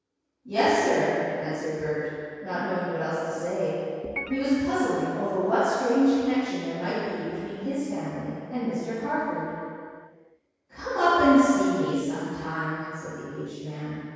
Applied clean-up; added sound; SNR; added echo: none; Organ; 11 dB; reverberation time 2.2 s.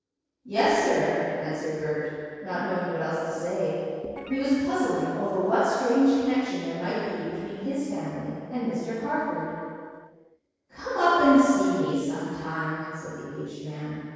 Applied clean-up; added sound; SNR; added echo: neural separator model SepFormer DNS4.